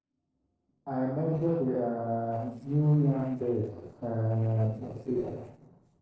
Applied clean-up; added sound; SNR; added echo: neural separator model SepFormer DNS4.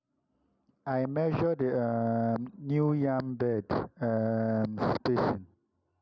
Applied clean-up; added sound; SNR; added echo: none; none; none; none.